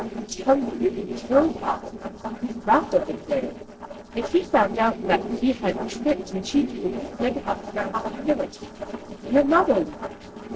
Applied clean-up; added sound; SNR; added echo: neural separator model SepFormer DNS4.